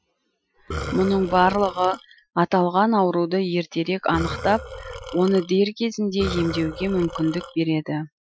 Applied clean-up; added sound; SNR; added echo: classical method Wiener filter.